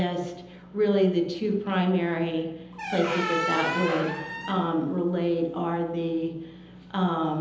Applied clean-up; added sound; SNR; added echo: none; Squeak; 6 dB; reverberation time 0.9 s.